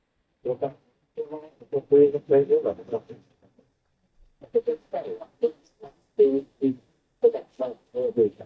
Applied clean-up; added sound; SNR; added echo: neural mask model DeepFilterNet 3.